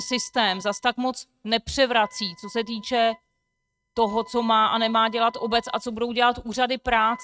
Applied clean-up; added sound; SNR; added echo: neural mask model RNNoise.